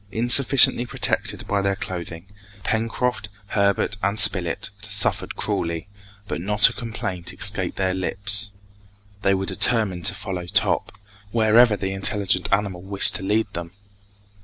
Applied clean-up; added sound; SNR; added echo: none; none; none; none.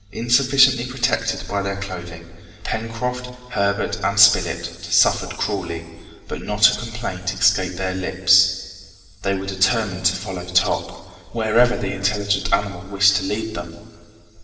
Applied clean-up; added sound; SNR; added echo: none; none; none; reverberation time 2.0 s.